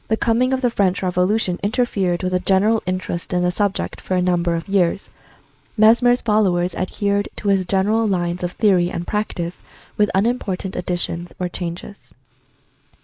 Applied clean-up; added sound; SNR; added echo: neural mask model Resemble Enhance denoiser.